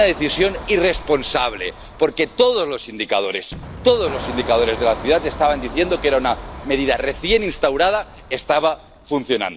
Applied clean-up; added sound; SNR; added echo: none; Engine + Explosion; 13 dB; none.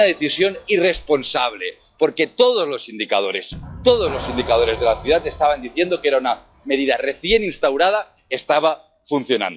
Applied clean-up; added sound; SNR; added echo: classical method log-MMSE.